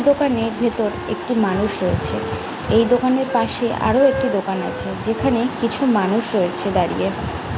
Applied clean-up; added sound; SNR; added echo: none; Fire + Wind instrument, woodwind instrument; 12 dB; none.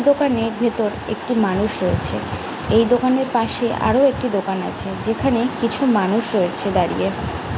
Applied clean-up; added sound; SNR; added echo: none; none; none; none.